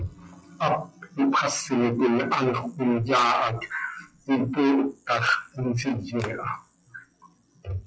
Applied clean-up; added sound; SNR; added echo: classical method log-MMSE.